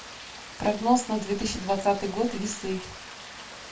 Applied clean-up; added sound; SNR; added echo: none; Rain; 13 dB; reverberation time 0.2 s.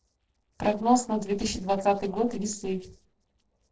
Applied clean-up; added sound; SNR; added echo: neural separator model SepFormer DNS4.